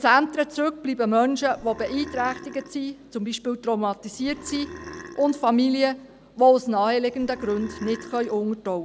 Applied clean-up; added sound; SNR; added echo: none; Burping, eructation; 17 dB; none.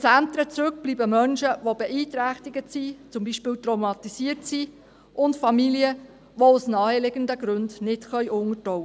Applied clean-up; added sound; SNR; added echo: none; none; none; none.